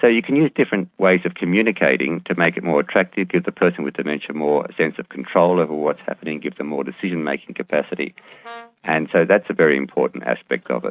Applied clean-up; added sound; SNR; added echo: neural mask model RNNoise.